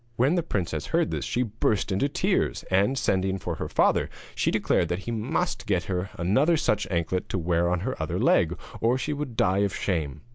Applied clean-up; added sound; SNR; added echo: none; none; none; none.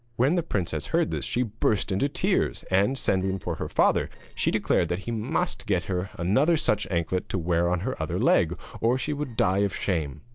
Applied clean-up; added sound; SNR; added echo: neural separator model SepFormer DNS4.